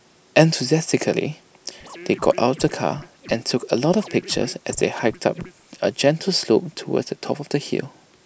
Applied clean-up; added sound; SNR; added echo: none; Scratching (performance technique); 19 dB; none.